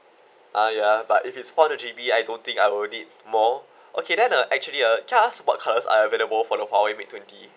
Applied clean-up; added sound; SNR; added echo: none; none; none; none.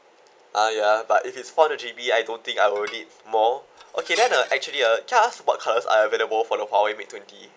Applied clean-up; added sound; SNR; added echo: none; Dishes, pots, and pans; 16 dB; none.